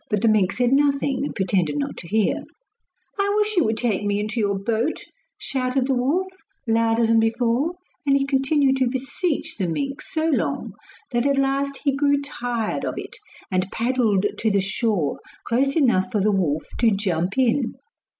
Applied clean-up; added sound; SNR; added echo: none; none; none; none.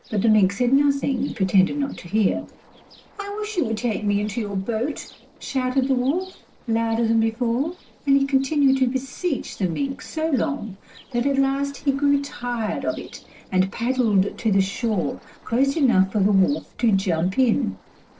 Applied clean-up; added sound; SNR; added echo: neural separator model SepFormer DNS4.